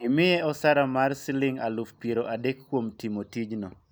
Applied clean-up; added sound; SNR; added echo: none; none; none; none.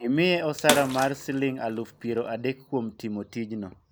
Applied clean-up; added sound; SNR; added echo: none; Bathtub (filling or washing) / Water / Splash, splatter; 6 dB; none.